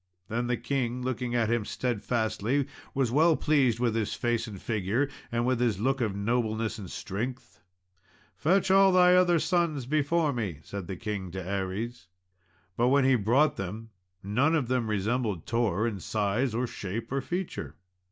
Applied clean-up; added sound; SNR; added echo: none; none; none; none.